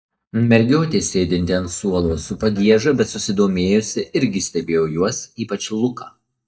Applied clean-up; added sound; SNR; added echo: neural mask model DeepFilterNet 3.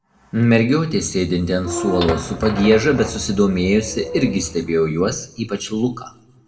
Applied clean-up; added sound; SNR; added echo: none; Squeak / Thump, thud; 9 dB; reverberation time 0.7 s.